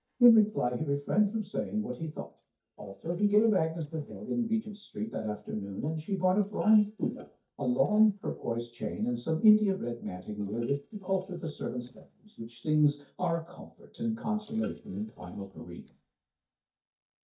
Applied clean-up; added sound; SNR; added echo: neural mask model DeepFilterNet 3.